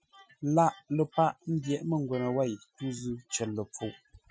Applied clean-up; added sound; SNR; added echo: classical method Wiener filter.